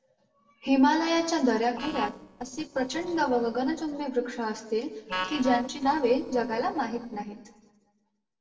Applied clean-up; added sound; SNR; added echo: neural separator model SepFormer DNS4.